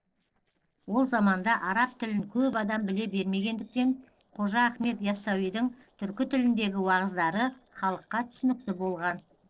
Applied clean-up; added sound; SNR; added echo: neural separator model SepFormer DNS4.